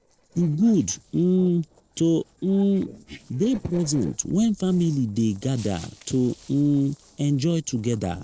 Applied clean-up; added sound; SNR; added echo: neural separator model SepFormer DNS4.